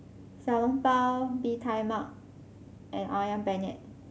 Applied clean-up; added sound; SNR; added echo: none; none; none; none.